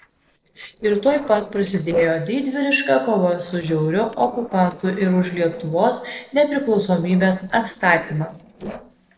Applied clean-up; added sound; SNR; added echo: neural separator model SepFormer DNS4.